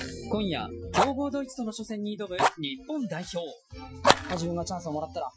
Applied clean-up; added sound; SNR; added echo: classical method Wiener filter.